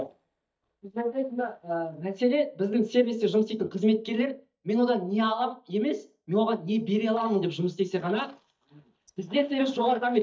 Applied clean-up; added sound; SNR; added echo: neural mask model DeepFilterNet 3.